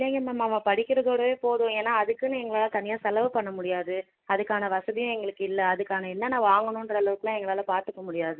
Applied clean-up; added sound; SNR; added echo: none; none; none; none.